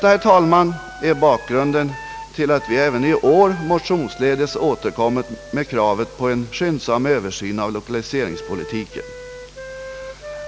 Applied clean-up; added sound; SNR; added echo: none; Wind instrument, woodwind instrument; 17 dB; none.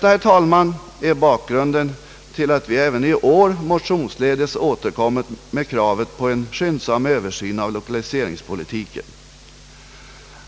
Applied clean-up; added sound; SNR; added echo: none; none; none; none.